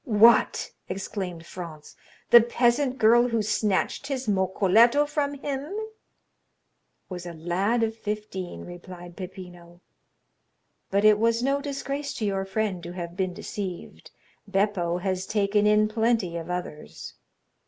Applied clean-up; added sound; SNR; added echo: none; none; none; none.